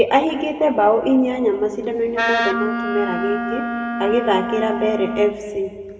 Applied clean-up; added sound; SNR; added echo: none; Wind instrument, woodwind instrument; 4 dB; reverberation time 2.0 s.